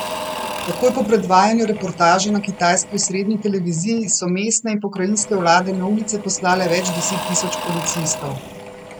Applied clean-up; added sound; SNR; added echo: none; Engine / Drill / Mechanisms; 11 dB; none.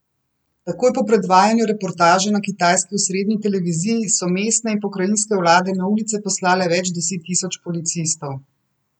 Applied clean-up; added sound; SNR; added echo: none; none; none; none.